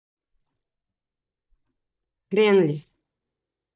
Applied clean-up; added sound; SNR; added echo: neural mask model DeepFilterNet 3.